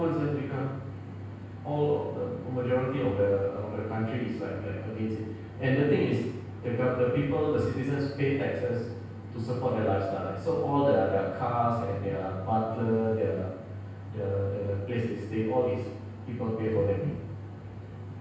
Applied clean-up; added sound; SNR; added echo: none; none; none; reverberation time 0.9 s.